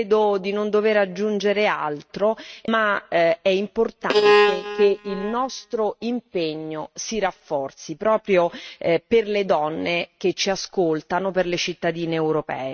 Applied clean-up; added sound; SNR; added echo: neural mask model RNNoise.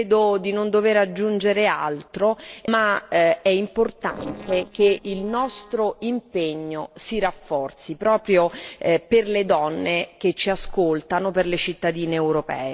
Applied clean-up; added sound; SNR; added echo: neural separator model SepFormer DNS4.